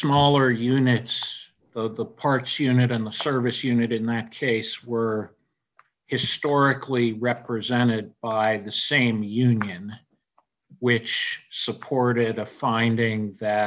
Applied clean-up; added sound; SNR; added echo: none; none; none; none.